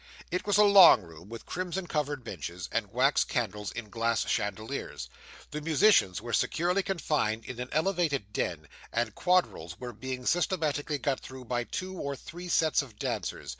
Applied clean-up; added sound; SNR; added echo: none; none; none; none.